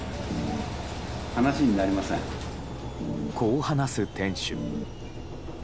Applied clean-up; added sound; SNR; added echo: none; Organ + Engine; 4 dB; none.